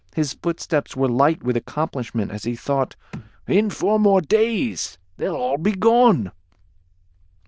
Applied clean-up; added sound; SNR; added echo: neural diffusion model UNIVERSE++.